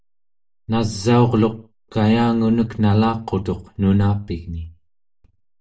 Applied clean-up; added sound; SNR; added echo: none; none; none; reverberation time 0.2 s.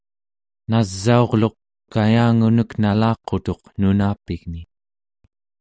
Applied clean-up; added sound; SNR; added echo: none; none; none; none.